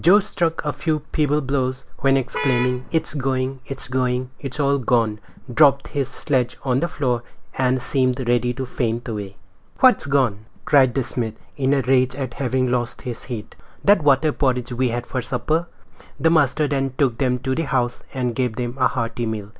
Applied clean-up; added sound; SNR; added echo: none; Vehicle horn, car horn, honking; 8 dB; none.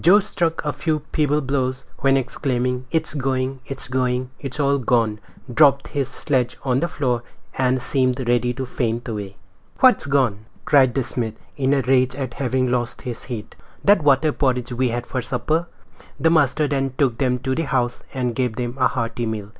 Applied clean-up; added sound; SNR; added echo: none; none; none; none.